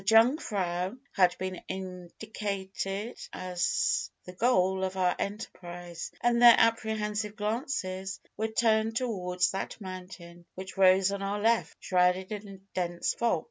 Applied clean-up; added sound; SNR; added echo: none; none; none; none.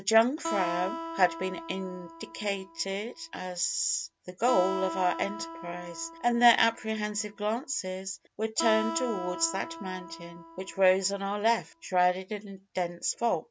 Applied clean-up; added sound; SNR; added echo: none; Acoustic guitar; 10 dB; none.